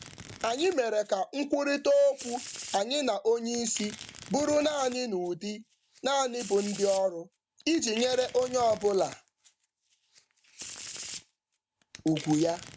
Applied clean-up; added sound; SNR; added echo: none; Domestic sounds, home sounds; 16 dB; none.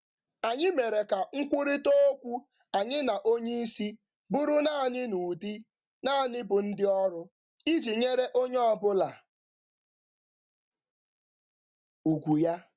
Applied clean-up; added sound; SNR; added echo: none; none; none; none.